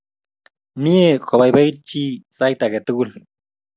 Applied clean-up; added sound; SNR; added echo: none; none; none; none.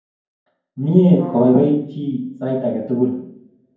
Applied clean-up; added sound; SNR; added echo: none; Brass instrument; 17 dB; reverberation time 0.9 s.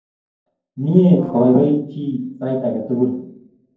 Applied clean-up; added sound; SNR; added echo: neural separator model SepFormer DNS4.